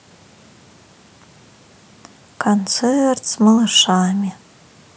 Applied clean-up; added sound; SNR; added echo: none; none; none; none.